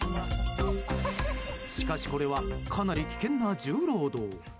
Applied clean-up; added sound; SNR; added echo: none; none; none; none.